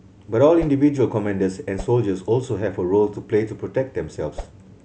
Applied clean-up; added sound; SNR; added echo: none; Whoosh, swoosh, swish; 15 dB; none.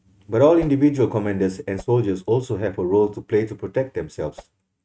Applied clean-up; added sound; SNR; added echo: neural mask model RNNoise.